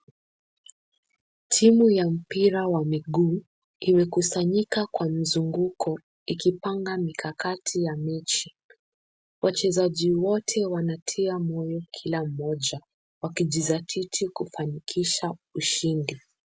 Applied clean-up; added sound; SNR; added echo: none; none; none; none.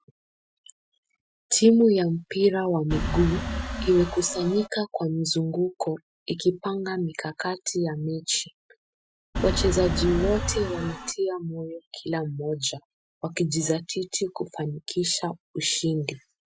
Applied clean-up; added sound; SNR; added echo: classical method Wiener filter.